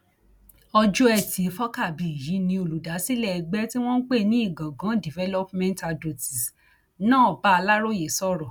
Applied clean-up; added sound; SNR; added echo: none; Rattle (instrument); 11 dB; none.